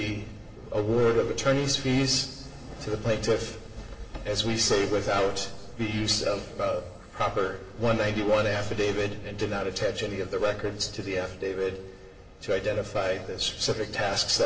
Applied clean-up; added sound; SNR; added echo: none; none; none; reverberation time 2.9 s.